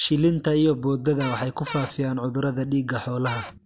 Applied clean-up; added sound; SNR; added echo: none; Cupboard open or close / Door; 12 dB; none.